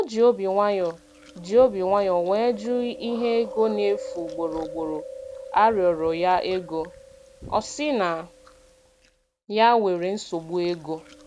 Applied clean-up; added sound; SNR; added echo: none; Chewing, mastication; 16 dB; none.